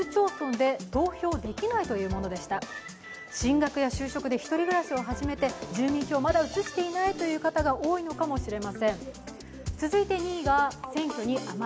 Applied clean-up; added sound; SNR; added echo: none; none; none; none.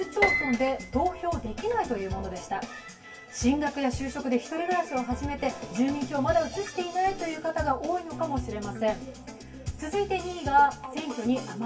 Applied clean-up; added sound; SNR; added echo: none; Piano; 5 dB; reverberation time 0.2 s.